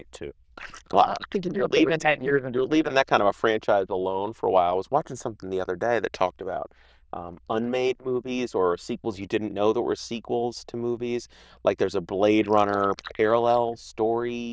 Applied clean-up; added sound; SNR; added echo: neural diffusion model UNIVERSE++.